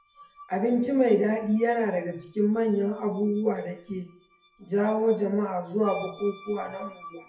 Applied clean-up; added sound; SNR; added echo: classical method WPE with log-MMSE.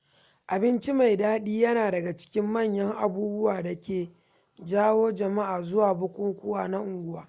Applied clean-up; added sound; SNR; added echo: none; none; none; none.